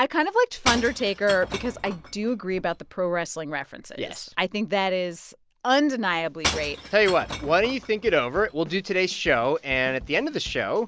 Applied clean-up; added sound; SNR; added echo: none; Shatter / Crushing; 11 dB; none.